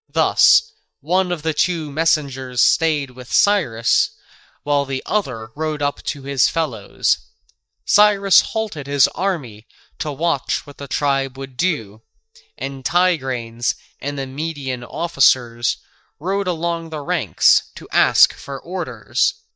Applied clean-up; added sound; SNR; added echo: neural mask model DeepFilterNet 3.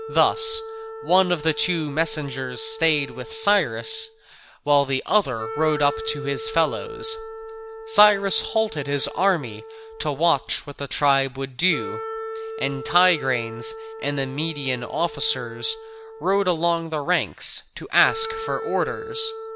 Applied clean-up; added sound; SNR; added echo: none; Wind instrument, woodwind instrument; 14 dB; none.